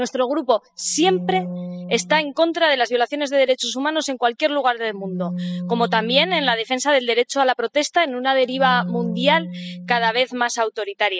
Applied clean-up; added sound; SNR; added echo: classical method spectral subtraction.